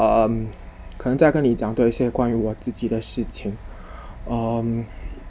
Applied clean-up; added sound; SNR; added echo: none; none; none; none.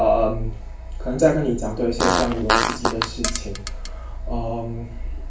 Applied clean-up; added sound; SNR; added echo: none; Fart; 1 dB; reverberation time 0.3 s.